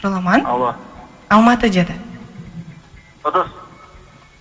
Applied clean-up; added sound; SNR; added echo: none; none; none; reverberation time 1.6 s.